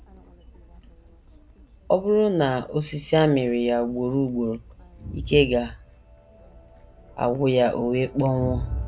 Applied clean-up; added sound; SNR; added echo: none; Crowd; 14 dB; none.